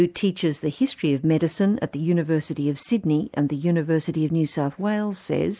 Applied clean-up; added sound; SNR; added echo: none; none; none; none.